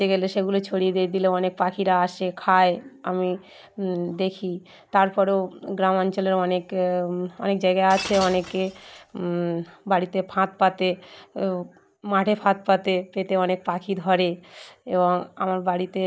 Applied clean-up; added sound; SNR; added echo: none; Shatter; 13 dB; none.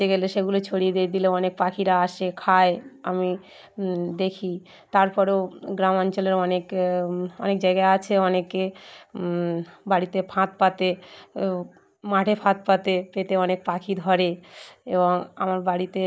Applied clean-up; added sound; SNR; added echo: none; none; none; none.